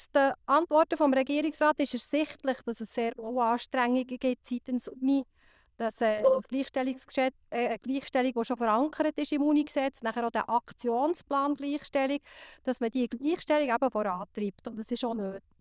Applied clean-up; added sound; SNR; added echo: neural diffusion model UNIVERSE++.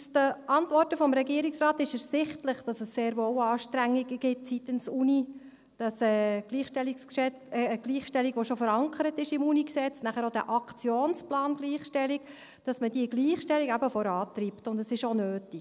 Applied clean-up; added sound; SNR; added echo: none; none; none; none.